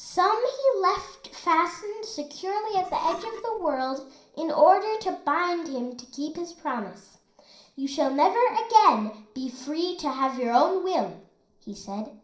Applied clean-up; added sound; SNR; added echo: neural separator model SepFormer DNS4.